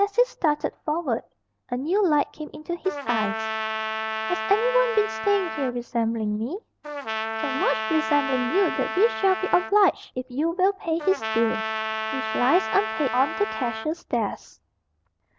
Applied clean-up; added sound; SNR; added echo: none; Trumpet; 5 dB; none.